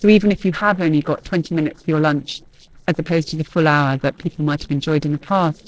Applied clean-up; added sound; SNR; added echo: neural separator model SepFormer DNS4.